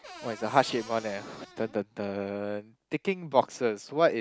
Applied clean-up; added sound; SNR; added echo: none; Cupboard open or close / Door; 18 dB; none.